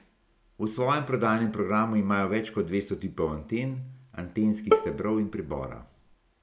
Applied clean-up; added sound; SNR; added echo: none; Bowed string instrument; 1 dB; none.